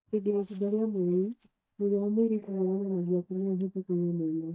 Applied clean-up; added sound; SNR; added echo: neural mask model DeepFilterNet 3.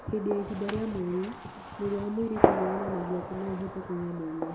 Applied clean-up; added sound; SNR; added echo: none; Gunshot, gunfire; 0 dB; reverberation time 1.1 s.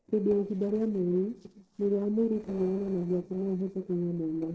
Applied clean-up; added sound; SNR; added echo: neural separator model SepFormer DNS4.